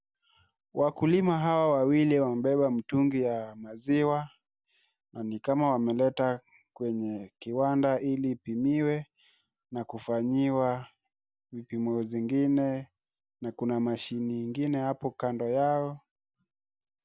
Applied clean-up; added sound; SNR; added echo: none; none; none; none.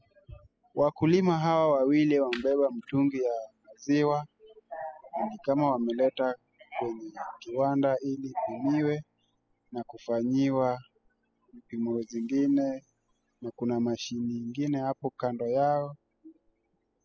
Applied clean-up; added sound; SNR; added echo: classical method spectral subtraction.